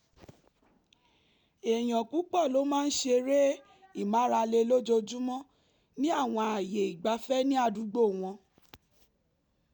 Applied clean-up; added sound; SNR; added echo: none; none; none; none.